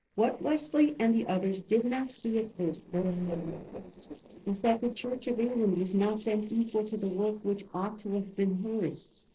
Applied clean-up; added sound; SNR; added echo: neural separator model SepFormer DNS4.